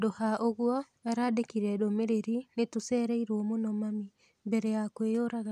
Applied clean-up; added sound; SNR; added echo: none; none; none; none.